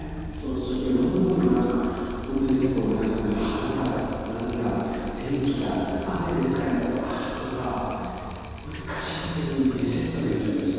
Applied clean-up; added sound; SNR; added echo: none; Drip; 11 dB; reverberation time 2.1 s.